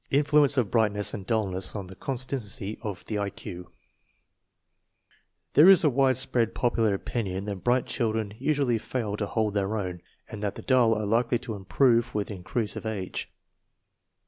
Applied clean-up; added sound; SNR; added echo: none; none; none; none.